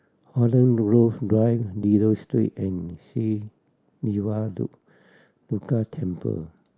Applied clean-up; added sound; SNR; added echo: none; none; none; none.